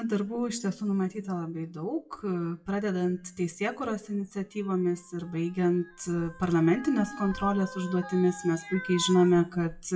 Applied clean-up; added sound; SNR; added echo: classical method WPE with log-MMSE.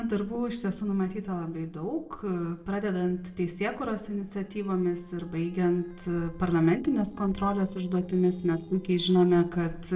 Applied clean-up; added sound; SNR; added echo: neural separator model SepFormer DNS4.